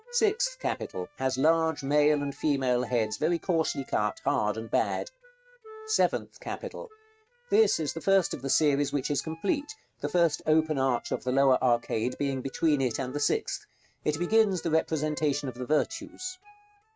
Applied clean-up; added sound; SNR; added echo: neural mask model RNNoise.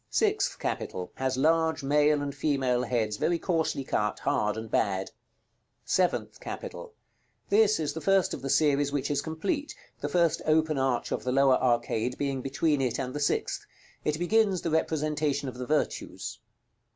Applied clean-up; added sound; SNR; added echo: none; none; none; none.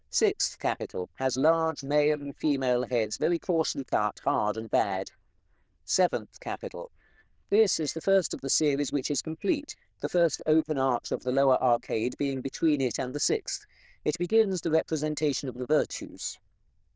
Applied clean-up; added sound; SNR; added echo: neural diffusion model UNIVERSE++.